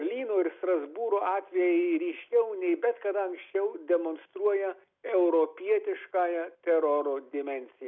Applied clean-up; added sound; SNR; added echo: none; none; none; none.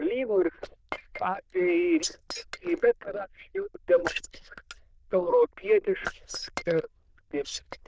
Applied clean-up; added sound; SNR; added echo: neural diffusion model UNIVERSE++.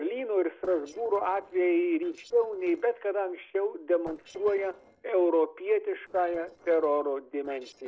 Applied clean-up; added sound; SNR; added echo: neural separator model SepFormer DNS4.